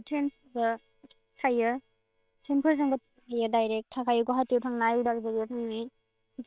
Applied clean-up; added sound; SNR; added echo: neural separator model SepFormer WHAM!.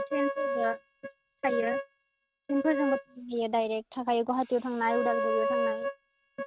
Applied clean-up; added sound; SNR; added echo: neural mask model RNNoise.